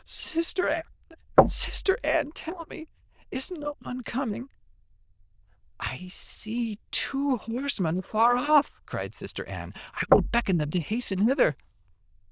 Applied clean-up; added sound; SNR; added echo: neural diffusion model UNIVERSE++.